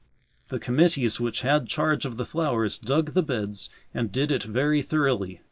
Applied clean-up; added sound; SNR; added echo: neural mask model Resemble Enhance denoiser.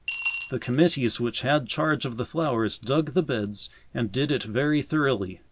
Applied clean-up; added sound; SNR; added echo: none; Coin (dropping) / Glass; 6 dB; none.